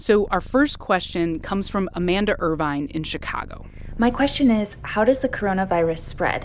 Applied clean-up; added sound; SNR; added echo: none; Purr; 15 dB; none.